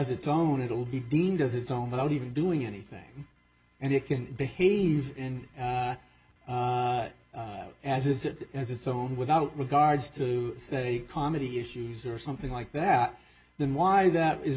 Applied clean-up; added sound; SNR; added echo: none; none; none; none.